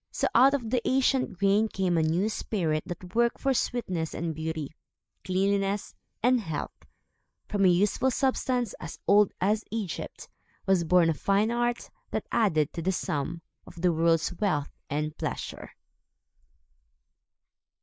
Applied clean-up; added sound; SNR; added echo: neural mask model Resemble Enhance denoiser.